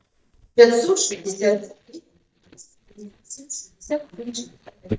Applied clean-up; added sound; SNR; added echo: neural mask model DeepFilterNet 3.